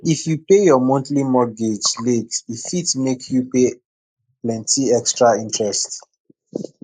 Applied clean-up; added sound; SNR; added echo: neural mask model Resemble Enhance denoiser.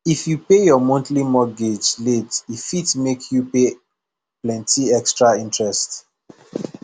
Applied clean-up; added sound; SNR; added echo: none; none; none; none.